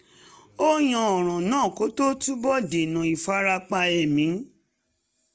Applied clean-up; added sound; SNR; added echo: none; none; none; none.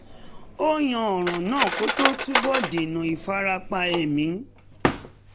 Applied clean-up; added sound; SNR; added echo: none; Cutlery, silverware; 3 dB; none.